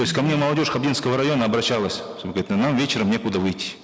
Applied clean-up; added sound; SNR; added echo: none; none; none; none.